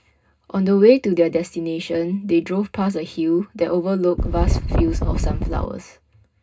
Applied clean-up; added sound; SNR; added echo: none; Wind; -1 dB; reverberation time 0.2 s.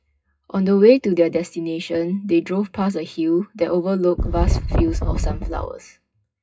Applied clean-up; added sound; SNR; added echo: classical method WPE with log-MMSE.